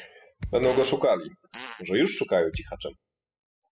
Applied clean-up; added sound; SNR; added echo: classical method spectral subtraction.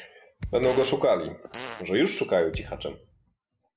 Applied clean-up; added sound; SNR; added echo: none; Fart + Thump, thud; 13 dB; none.